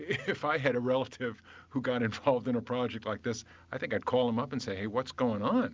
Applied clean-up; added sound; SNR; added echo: none; none; none; none.